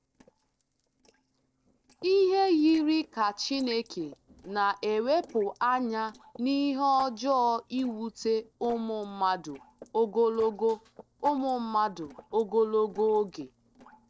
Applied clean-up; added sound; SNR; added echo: neural separator model SepFormer DNS4.